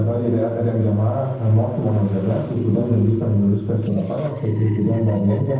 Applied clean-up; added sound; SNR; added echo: neural separator model SepFormer DNS4.